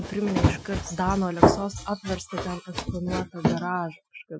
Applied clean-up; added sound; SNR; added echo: classical method Wiener filter.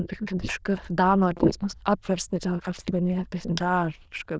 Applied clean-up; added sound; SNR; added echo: neural diffusion model UNIVERSE++.